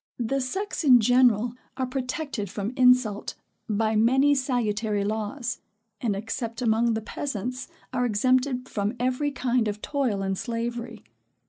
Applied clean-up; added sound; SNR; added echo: none; none; none; none.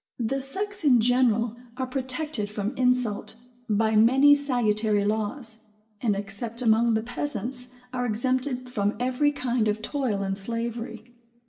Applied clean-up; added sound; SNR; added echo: none; none; none; reverberation time 0.7 s.